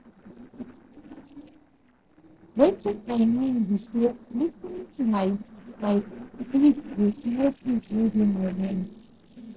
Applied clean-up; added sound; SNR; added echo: neural separator model SepFormer DNS4.